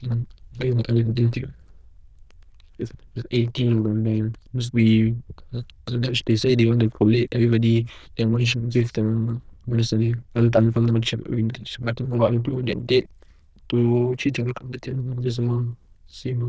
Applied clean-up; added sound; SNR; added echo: neural diffusion model UNIVERSE++.